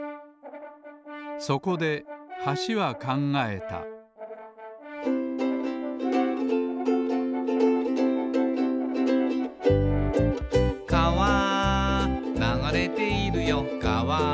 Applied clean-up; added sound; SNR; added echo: none; Brass instrument; 13 dB; none.